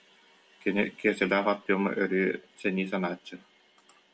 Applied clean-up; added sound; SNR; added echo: none; none; none; none.